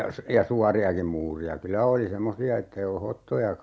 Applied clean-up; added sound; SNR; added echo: none; none; none; none.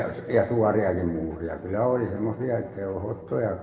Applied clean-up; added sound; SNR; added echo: none; Bowed string instrument; 19 dB; reverberation time 1.1 s.